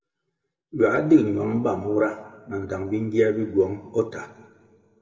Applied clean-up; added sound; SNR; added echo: none; none; none; reverberation time 1.3 s.